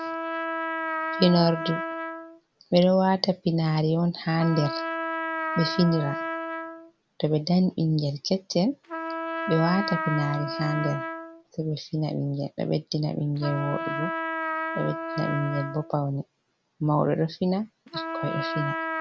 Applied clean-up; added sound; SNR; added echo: none; Trumpet; 6 dB; none.